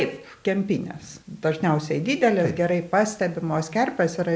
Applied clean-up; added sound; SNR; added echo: none; none; none; none.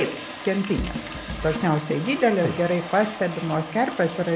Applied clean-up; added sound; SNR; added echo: none; Toilet flush + Drum kit; 10 dB; none.